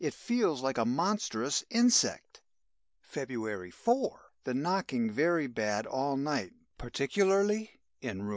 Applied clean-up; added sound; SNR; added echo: none; none; none; none.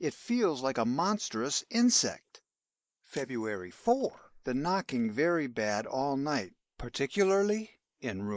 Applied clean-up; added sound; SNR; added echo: neural mask model Resemble Enhance denoiser.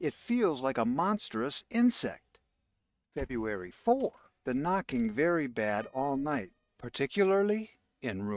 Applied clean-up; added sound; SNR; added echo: neural mask model RNNoise.